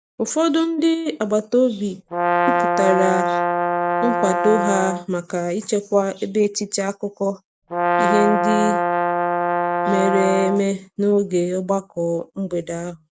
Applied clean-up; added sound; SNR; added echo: none; Brass instrument; -1 dB; none.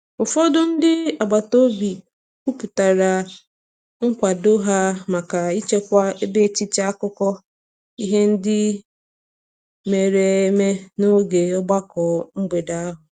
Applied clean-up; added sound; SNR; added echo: none; none; none; none.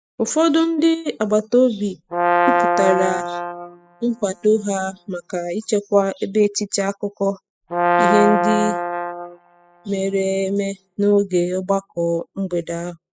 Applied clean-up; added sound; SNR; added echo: classical method spectral subtraction.